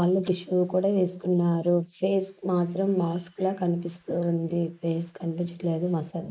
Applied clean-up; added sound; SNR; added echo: neural mask model Resemble Enhance denoiser.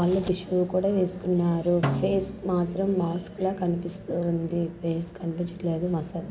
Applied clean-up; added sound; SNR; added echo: none; Snare drum; 8 dB; none.